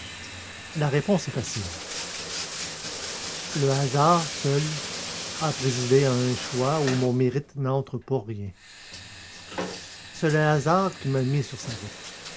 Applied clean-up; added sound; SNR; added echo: none; Bathtub (filling or washing); 9 dB; none.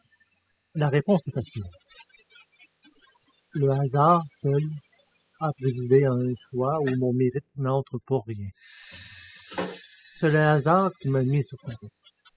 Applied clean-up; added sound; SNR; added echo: classical method spectral subtraction.